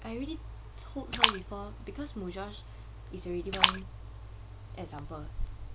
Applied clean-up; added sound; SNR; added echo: none; Splash, splatter; -4 dB; none.